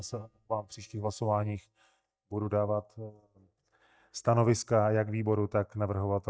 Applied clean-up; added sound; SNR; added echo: neural mask model DeepFilterNet 3.